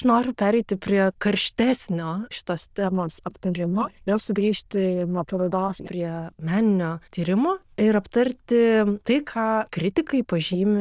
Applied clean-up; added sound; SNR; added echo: neural diffusion model UNIVERSE++.